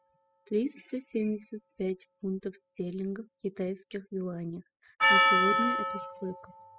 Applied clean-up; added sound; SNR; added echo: classical method spectral subtraction.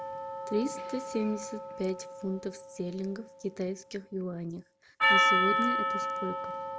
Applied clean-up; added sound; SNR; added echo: none; Percussion; -3 dB; none.